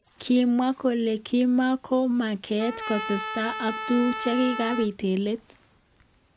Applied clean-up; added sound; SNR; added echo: none; Trumpet; 9 dB; none.